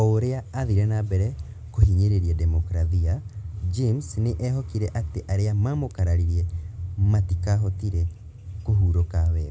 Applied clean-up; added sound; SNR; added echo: none; none; none; none.